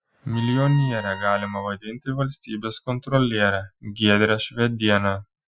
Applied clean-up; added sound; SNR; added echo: classical method Wiener filter.